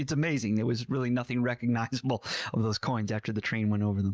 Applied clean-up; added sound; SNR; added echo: neural mask model Resemble Enhance denoiser.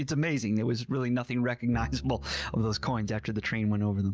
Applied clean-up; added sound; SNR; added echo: none; Bowed string instrument; 15 dB; none.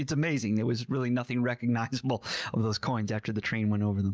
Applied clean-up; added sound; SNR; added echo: none; none; none; none.